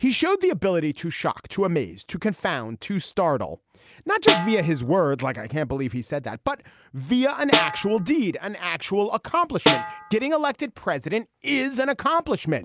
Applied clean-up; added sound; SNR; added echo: none; Snare drum; 1 dB; none.